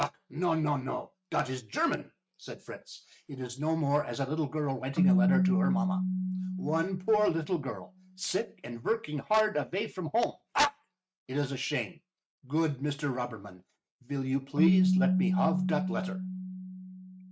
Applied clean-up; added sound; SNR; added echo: neural mask model RNNoise.